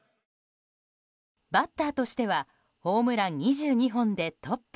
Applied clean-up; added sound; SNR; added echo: none; none; none; none.